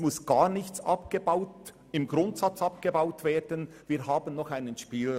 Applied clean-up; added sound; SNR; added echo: none; none; none; none.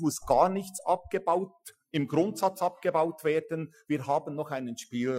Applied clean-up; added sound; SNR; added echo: classical method Wiener filter.